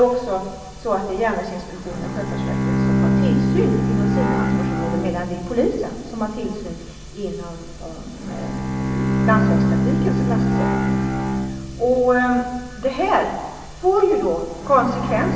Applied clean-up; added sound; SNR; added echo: none; Bowed string instrument; 0 dB; reverberation time 1.4 s.